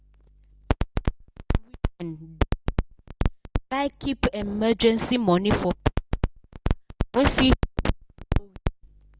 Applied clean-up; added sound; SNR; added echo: none; none; none; none.